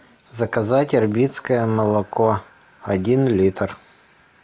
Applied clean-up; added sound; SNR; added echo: none; none; none; none.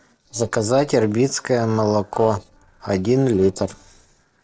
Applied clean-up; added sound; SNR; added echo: neural separator model SepFormer DNS4.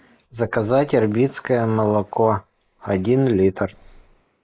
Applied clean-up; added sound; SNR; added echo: neural mask model Resemble Enhance denoiser.